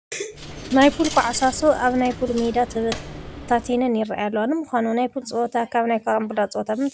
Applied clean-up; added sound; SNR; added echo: none; Coin (dropping); 12 dB; none.